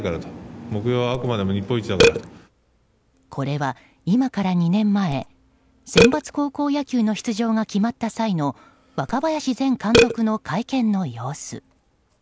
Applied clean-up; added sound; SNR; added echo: none; Burping, eructation; 3 dB; none.